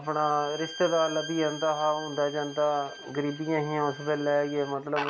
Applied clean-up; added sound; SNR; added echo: none; Bowed string instrument + Fowl; 13 dB; none.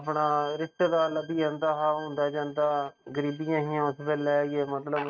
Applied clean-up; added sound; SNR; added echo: neural mask model RNNoise.